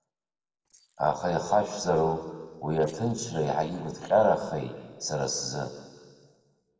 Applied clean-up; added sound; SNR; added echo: neural separator model SepFormer DNS4.